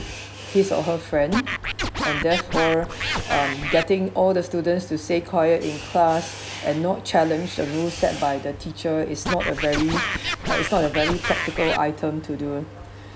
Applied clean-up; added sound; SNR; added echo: none; Scratching (performance technique); 3 dB; none.